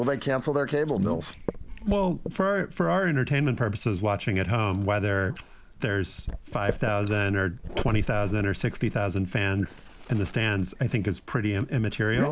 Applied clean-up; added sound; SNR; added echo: neural mask model Resemble Enhance denoiser.